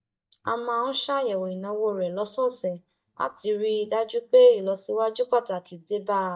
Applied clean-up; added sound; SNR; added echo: neural mask model DeepFilterNet 3.